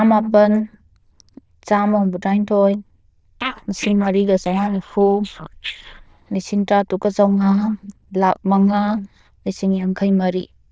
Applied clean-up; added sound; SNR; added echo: neural diffusion model UNIVERSE++.